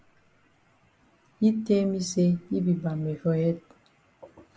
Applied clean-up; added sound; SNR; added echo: none; none; none; none.